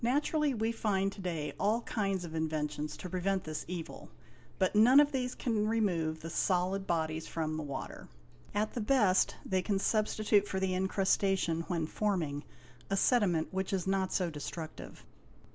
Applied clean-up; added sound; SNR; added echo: none; none; none; none.